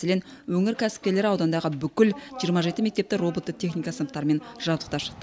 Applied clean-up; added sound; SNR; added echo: none; none; none; none.